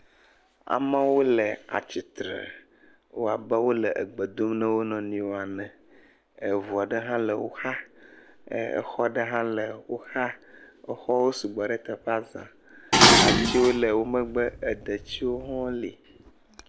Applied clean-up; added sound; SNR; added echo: none; Dishes, pots, and pans; -5 dB; none.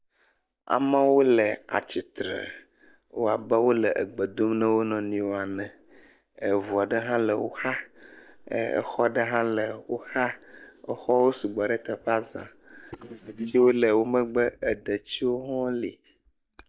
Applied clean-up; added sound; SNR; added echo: neural mask model DeepFilterNet 3.